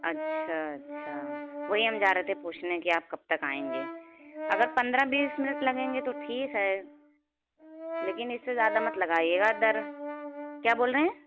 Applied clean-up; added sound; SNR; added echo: none; Brass instrument; 9 dB; none.